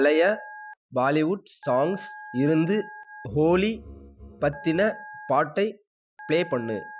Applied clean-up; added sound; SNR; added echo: classical method Wiener filter.